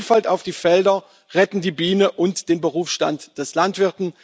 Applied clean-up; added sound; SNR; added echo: none; none; none; none.